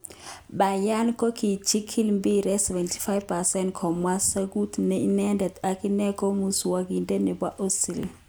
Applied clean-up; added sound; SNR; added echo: none; none; none; none.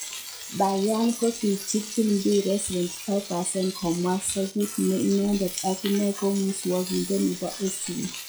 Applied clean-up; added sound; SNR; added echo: classical method log-MMSE.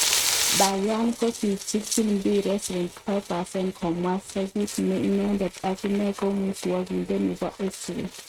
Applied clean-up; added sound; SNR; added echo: neural mask model RNNoise.